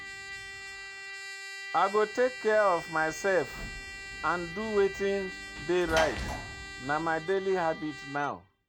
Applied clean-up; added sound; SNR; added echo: none; Trumpet + Sliding door / Slam; 9 dB; none.